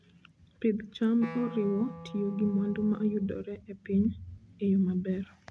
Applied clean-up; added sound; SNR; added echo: none; Wind instrument, woodwind instrument; 16 dB; none.